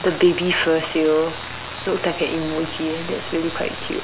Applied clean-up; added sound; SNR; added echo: none; Aircraft; 14 dB; none.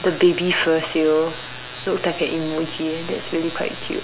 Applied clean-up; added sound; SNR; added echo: none; none; none; none.